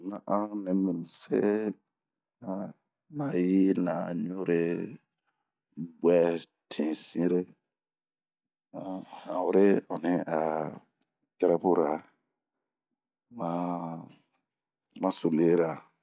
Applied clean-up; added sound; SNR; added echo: none; none; none; none.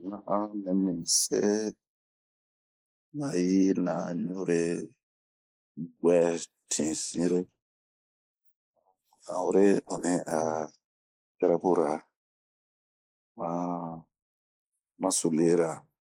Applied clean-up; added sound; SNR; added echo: neural mask model Resemble Enhance denoiser.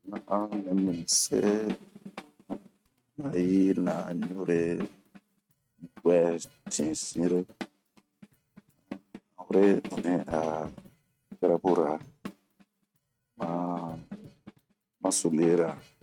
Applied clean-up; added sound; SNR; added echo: neural mask model RNNoise.